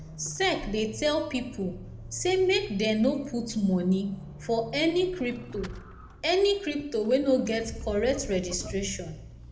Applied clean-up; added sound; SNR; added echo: none; Squeak / Accelerating, revving, vroom / Vehicle; 14 dB; reverberation time 0.7 s.